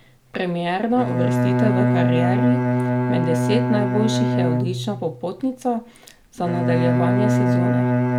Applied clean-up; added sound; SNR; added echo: none; Bowed string instrument; -4 dB; none.